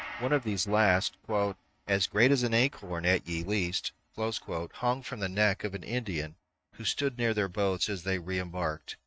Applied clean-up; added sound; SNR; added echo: neural mask model RNNoise.